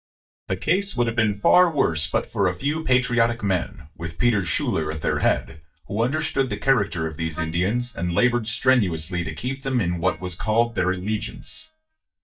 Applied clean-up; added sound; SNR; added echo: neural mask model DeepFilterNet 3.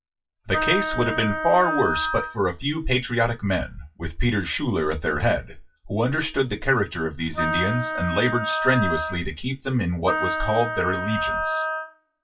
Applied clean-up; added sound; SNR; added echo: classical method WPE with log-MMSE.